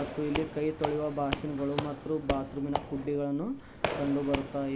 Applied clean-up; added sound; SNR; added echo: none; Squeak / Walk, footsteps; 5 dB; none.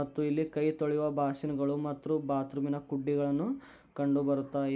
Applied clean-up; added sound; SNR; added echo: none; none; none; none.